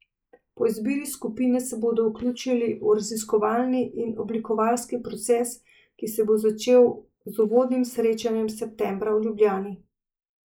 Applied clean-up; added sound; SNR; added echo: neural mask model Resemble Enhance denoiser.